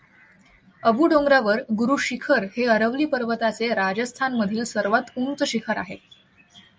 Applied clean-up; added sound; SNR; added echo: none; none; none; none.